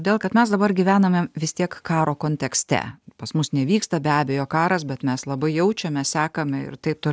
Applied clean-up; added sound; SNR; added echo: none; none; none; none.